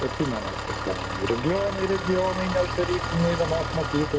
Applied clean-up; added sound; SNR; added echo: none; Engine; 4 dB; none.